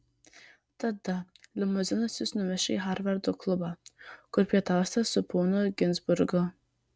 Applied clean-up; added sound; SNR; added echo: none; none; none; none.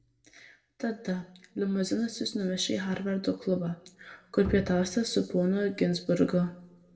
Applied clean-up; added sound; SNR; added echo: none; Bowed string instrument; 10 dB; reverberation time 0.6 s.